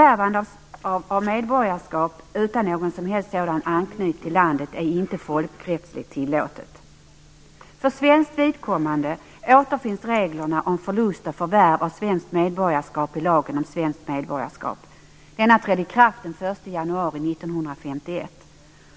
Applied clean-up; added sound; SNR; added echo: none; none; none; none.